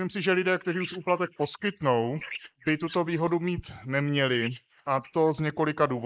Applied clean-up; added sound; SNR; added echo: neural mask model Resemble Enhance denoiser.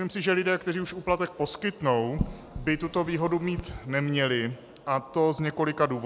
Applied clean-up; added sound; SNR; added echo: none; none; none; none.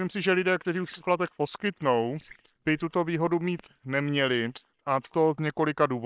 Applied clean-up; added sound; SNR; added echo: neural separator model SepFormer WHAM!.